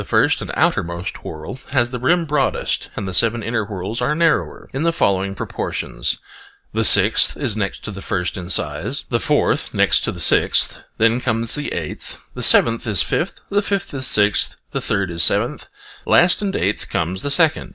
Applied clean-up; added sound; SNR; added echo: none; none; none; none.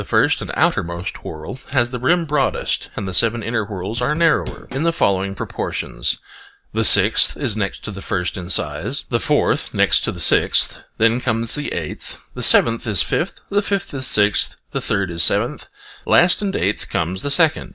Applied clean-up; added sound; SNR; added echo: none; Drum / Drum kit; 11 dB; none.